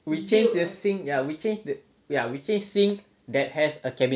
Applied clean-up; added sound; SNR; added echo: none; none; none; none.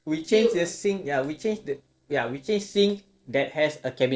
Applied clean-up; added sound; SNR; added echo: neural separator model SepFormer DNS4.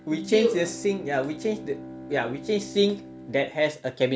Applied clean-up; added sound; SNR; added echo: none; Bowed string instrument; 15 dB; none.